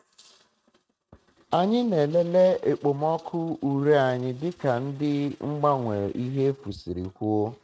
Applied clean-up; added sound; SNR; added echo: neural mask model RNNoise.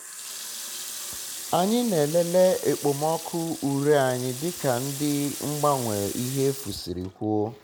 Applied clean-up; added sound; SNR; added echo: none; Water tap, faucet; 11 dB; none.